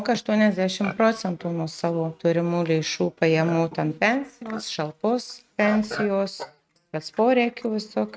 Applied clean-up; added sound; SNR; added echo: neural mask model RNNoise.